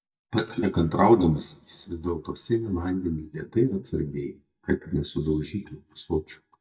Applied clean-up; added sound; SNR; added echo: neural mask model DeepFilterNet 3.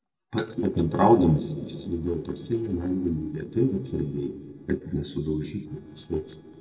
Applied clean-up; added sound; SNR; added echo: neural separator model SepFormer DNS4.